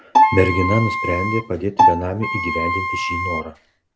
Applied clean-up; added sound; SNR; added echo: none; Bowed string instrument + Wind instrument, woodwind instrument; -3 dB; none.